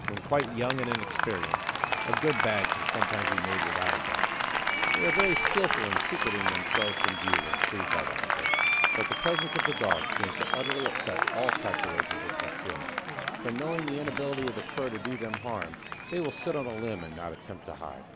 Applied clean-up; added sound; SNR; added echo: none; Applause; -4 dB; none.